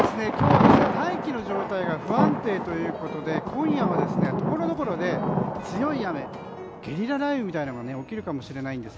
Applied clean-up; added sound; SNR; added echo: none; Thunder; -3 dB; none.